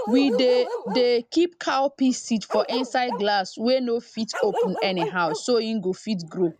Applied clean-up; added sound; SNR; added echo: none; Bark; 8 dB; none.